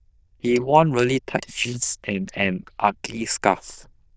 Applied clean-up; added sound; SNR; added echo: neural diffusion model UNIVERSE++.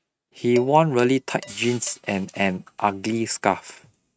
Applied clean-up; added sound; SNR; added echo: neural mask model RNNoise.